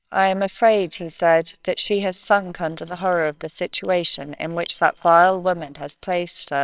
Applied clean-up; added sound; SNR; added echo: neural separator model SepFormer WHAMR!.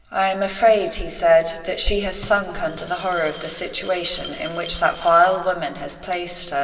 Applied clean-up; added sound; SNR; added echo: none; Glass; 19 dB; reverberation time 2.1 s.